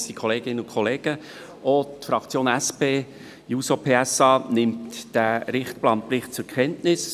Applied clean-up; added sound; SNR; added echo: none; none; none; none.